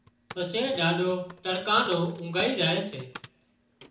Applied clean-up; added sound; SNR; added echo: none; Typing; 18 dB; reverberation time 0.6 s.